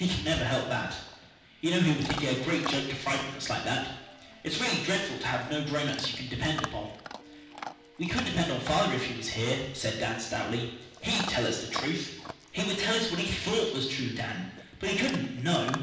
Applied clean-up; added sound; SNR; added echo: none; Chewing, mastication / Dog; 14 dB; reverberation time 0.9 s.